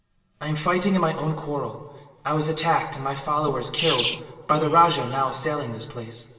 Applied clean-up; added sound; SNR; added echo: none; Sneeze; 9 dB; reverberation time 1.4 s.